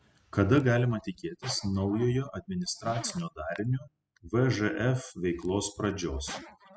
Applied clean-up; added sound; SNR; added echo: classical method spectral subtraction.